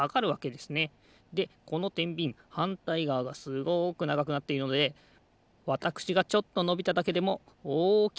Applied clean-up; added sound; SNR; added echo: none; none; none; none.